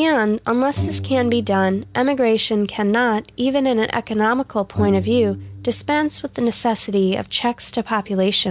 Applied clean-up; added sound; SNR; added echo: none; Bowed string instrument; 13 dB; none.